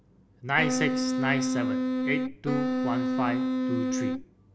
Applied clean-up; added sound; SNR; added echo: none; Wind instrument, woodwind instrument; -5 dB; none.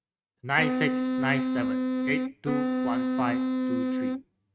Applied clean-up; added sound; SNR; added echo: neural mask model RNNoise.